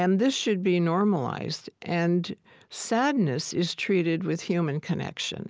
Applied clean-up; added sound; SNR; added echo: none; none; none; none.